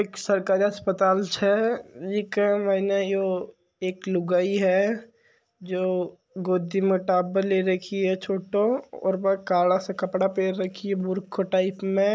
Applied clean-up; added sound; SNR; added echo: none; none; none; none.